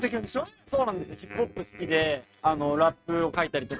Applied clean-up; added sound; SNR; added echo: neural mask model RNNoise.